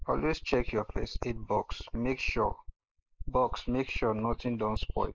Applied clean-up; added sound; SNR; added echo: neural mask model Resemble Enhance denoiser.